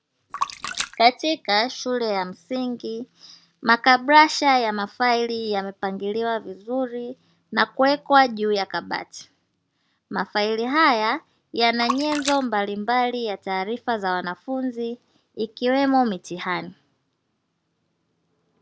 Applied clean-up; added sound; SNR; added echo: none; Splash, splatter; 11 dB; none.